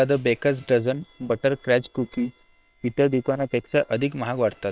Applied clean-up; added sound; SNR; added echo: neural separator model SepFormer WHAM!.